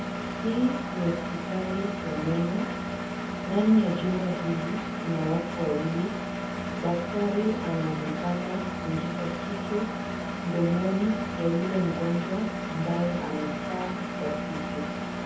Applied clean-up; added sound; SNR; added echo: none; Engine; 3 dB; reverberation time 0.7 s.